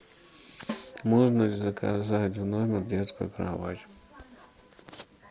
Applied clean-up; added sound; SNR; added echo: none; Snare drum; 15 dB; none.